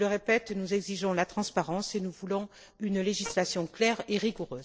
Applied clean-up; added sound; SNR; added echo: neural separator model SepFormer DNS4.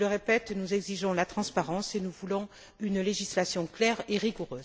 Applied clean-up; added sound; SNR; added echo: none; none; none; none.